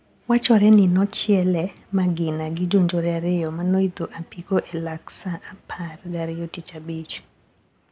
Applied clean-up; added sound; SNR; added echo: none; none; none; none.